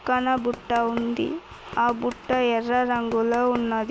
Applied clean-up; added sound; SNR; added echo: none; Run; 17 dB; none.